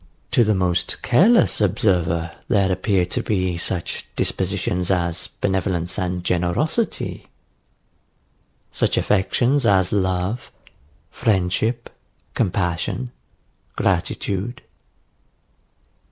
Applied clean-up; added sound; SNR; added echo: none; none; none; none.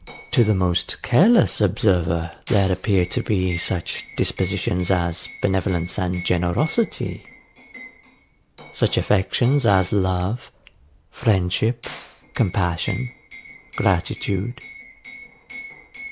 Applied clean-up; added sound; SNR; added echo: none; Liquid; 18 dB; none.